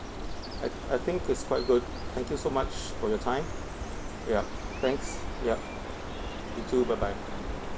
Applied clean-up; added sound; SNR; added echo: none; Bird; 3 dB; none.